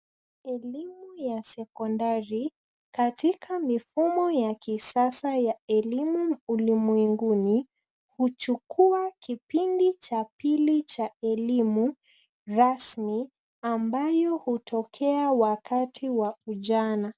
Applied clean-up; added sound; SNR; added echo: none; none; none; none.